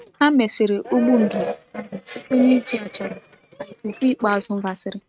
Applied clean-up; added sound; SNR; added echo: neural mask model RNNoise.